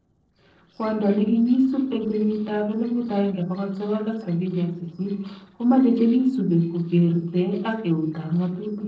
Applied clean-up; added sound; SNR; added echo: neural separator model SepFormer DNS4.